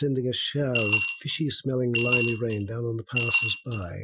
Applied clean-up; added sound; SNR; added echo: classical method Wiener filter.